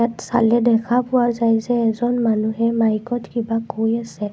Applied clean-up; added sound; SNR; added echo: none; none; none; none.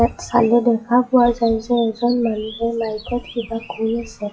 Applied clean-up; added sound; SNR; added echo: classical method WPE with log-MMSE.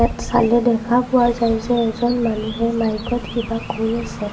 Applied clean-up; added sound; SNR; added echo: none; Chirp, tweet; 12 dB; reverberation time 1.9 s.